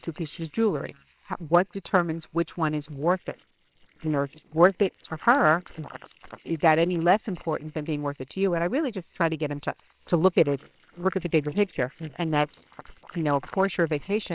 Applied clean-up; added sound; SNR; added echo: neural separator model SepFormer WHAMR!.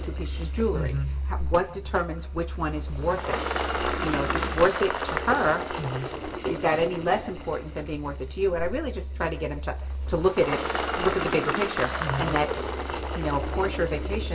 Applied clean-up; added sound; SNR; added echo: none; Engine; 5 dB; reverberation time 0.8 s.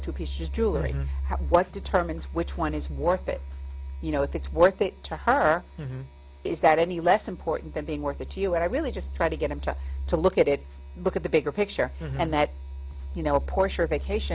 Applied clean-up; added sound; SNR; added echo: none; none; none; none.